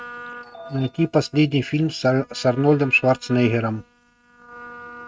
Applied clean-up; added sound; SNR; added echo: neural mask model RNNoise.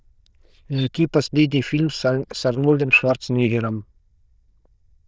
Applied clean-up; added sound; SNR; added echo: neural diffusion model UNIVERSE++.